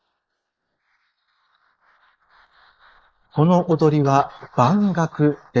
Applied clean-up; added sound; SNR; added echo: neural mask model Resemble Enhance denoiser.